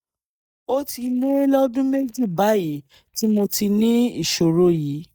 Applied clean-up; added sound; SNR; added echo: neural mask model DeepFilterNet 3.